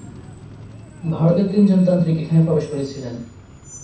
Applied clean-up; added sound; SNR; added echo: none; Screech; 20 dB; reverberation time 0.7 s.